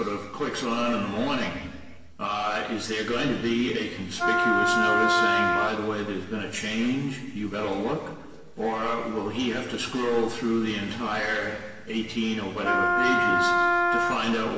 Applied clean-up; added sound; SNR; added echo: none; Wind instrument, woodwind instrument; -4 dB; reverberation time 1.4 s.